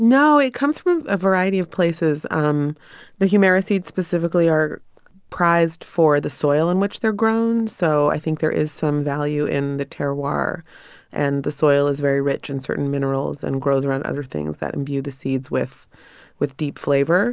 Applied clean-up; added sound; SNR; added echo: none; none; none; none.